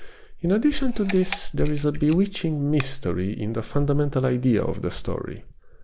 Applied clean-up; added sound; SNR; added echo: none; Camera; 18 dB; none.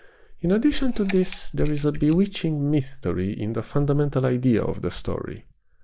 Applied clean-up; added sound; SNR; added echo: neural mask model DeepFilterNet 3.